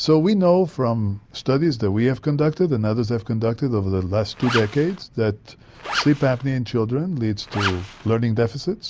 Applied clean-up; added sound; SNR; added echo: none; Zipper (clothing); 8 dB; none.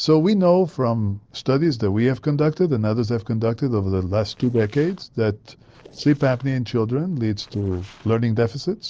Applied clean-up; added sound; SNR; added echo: neural separator model SepFormer DNS4.